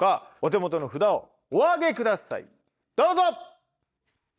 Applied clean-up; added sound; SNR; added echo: neural mask model DeepFilterNet 3.